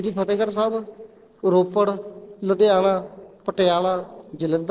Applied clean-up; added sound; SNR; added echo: neural separator model SepFormer DNS4.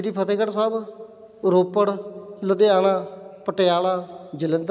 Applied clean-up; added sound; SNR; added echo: none; none; none; none.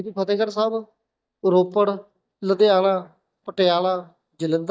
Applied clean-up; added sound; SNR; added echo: neural mask model DeepFilterNet 3.